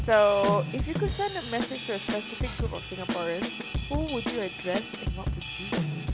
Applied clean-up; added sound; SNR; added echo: none; Drum / Drum kit; 2 dB; none.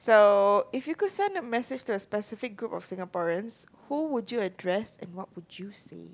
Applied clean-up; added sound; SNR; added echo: none; none; none; none.